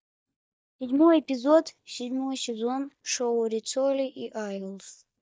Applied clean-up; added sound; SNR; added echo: neural mask model DeepFilterNet 3.